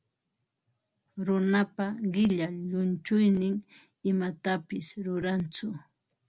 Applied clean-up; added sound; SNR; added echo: none; none; none; none.